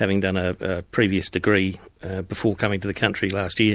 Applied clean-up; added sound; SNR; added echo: none; none; none; none.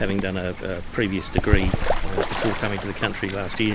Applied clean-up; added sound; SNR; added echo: none; Bird / Fowl; -1 dB; none.